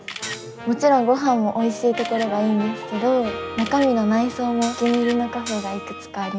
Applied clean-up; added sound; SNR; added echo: none; Hi-hat; 16 dB; none.